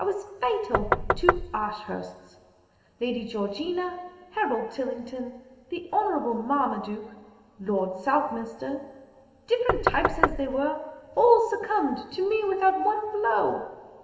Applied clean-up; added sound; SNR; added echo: none; Knock; -1 dB; reverberation time 3.0 s.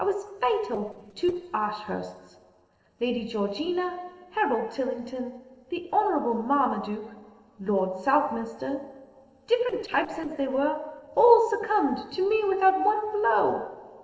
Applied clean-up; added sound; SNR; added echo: neural separator model SepFormer DNS4.